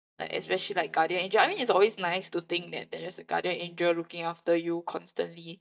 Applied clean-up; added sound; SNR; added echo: neural mask model DeepFilterNet 3.